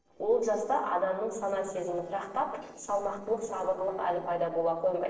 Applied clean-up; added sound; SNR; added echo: neural separator model SepFormer DNS4.